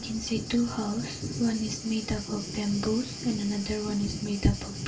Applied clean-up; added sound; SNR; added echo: none; Thunder; 8 dB; reverberation time 0.2 s.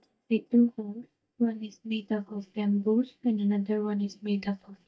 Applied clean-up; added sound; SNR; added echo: neural mask model DeepFilterNet 3.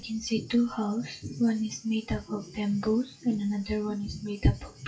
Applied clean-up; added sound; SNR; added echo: classical method WPE with log-MMSE.